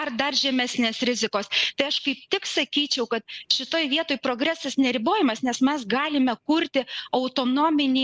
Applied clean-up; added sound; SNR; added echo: none; none; none; none.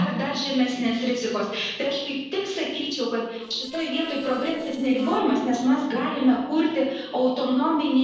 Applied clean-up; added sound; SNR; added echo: neural separator model SepFormer DNS4.